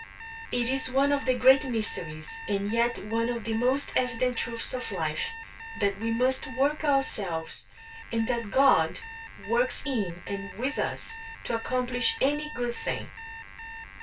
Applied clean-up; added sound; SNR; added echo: none; Alarm; 13 dB; reverberation time 0.2 s.